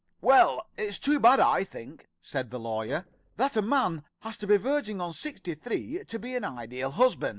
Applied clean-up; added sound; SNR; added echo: neural separator model SepFormer DNS4.